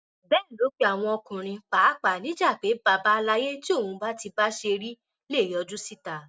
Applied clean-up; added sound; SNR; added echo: none; none; none; none.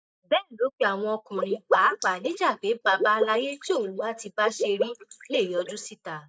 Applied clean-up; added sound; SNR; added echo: neural mask model Resemble Enhance denoiser.